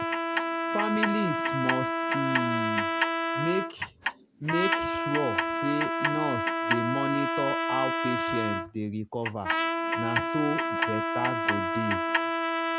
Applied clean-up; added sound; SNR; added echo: none; Clock + Trumpet; -4 dB; none.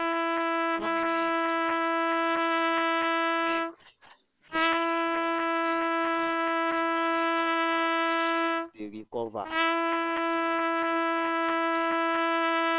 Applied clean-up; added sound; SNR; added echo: neural separator model SepFormer WHAM!.